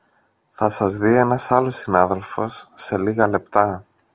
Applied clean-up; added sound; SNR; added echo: none; none; none; none.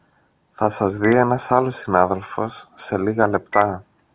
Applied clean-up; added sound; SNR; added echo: none; Telephone; 19 dB; none.